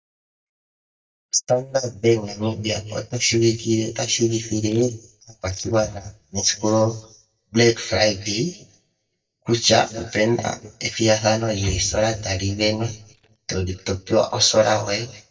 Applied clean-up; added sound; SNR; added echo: neural mask model DeepFilterNet 3.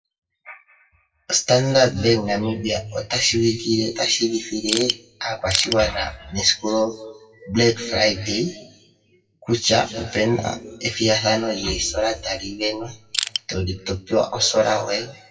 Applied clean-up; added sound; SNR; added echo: classical method WPE with log-MMSE.